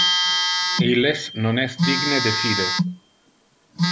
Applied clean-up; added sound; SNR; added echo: none; Glockenspiel + Telephone; -2 dB; none.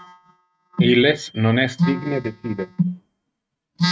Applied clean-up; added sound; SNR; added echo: neural mask model RNNoise.